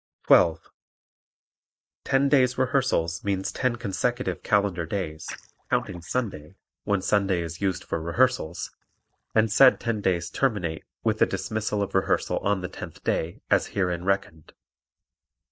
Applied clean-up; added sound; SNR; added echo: neural mask model DeepFilterNet 3.